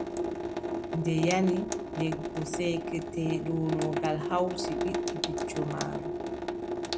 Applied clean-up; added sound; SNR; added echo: none; Sink (filling or washing) / Water tap, faucet; 1 dB; none.